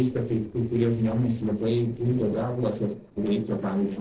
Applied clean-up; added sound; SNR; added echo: neural separator model SepFormer DNS4.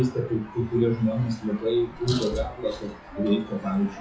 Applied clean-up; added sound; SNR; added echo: classical method WPE with log-MMSE.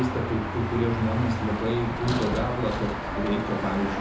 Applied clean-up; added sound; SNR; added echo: none; Car passing by / Traffic noise, roadway noise / Engine; 3 dB; reverberation time 0.6 s.